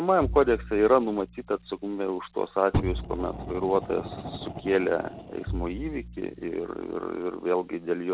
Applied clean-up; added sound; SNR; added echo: none; Bowed string instrument + Fire; 9 dB; none.